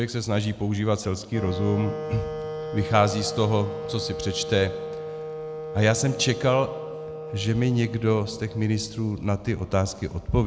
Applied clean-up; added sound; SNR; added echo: none; Wind instrument, woodwind instrument; 10 dB; none.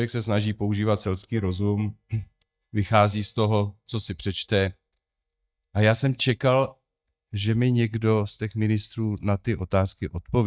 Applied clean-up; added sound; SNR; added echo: neural mask model DeepFilterNet 3.